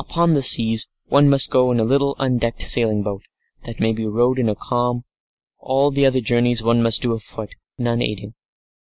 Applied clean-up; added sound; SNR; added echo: neural mask model Resemble Enhance denoiser.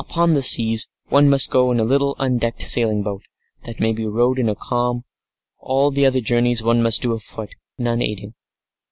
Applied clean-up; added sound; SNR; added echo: none; none; none; none.